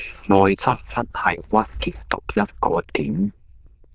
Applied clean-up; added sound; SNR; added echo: neural diffusion model UNIVERSE++.